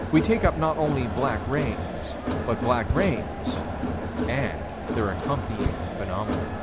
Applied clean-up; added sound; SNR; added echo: none; Crowd + Bass drum; 1 dB; none.